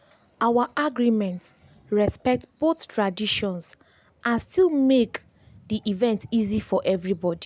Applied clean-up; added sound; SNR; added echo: none; none; none; none.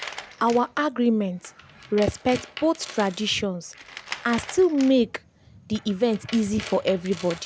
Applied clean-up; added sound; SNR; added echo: none; Tools; 16 dB; none.